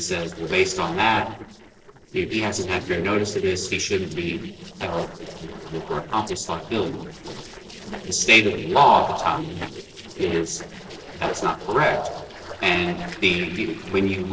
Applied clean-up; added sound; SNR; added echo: neural separator model SepFormer DNS4.